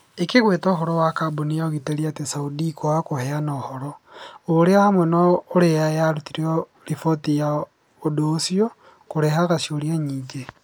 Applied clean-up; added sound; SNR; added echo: none; none; none; none.